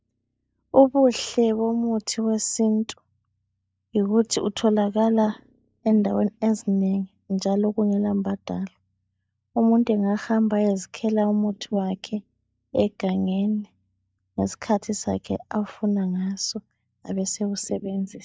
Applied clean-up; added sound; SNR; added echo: neural mask model DeepFilterNet 3.